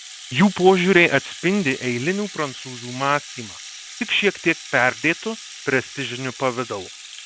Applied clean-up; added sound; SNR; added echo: none; Rattle (instrument); 15 dB; none.